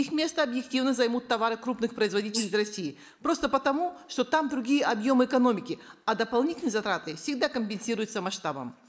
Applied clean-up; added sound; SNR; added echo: neural mask model Resemble Enhance denoiser.